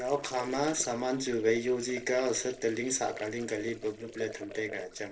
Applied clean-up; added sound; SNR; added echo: neural separator model SepFormer DNS4.